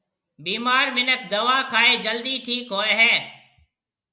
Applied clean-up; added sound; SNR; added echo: none; none; none; none.